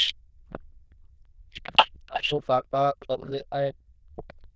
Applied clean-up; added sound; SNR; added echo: neural diffusion model UNIVERSE++.